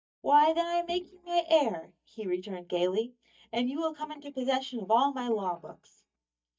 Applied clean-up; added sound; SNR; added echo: neural mask model DeepFilterNet 3.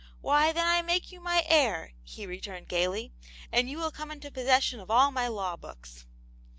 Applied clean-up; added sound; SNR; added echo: none; none; none; none.